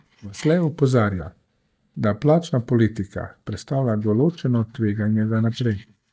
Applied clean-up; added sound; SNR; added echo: neural mask model DeepFilterNet 3.